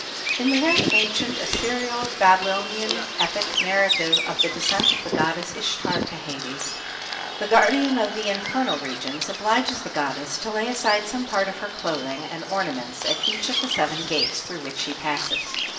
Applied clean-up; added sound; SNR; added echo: none; Bird vocalization, bird call, bird song; 2 dB; reverberation time 0.7 s.